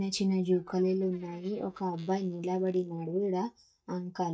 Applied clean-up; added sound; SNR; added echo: neural mask model DeepFilterNet 3.